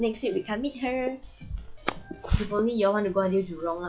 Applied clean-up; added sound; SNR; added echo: classical method log-MMSE.